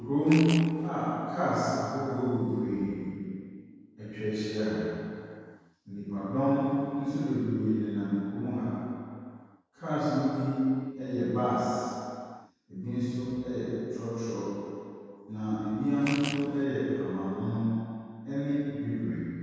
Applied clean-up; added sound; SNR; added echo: none; Fart; 8 dB; reverberation time 2.2 s.